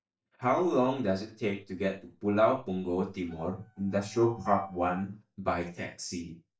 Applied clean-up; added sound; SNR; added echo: neural mask model DeepFilterNet 3.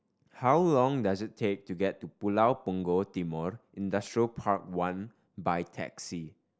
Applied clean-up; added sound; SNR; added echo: none; none; none; none.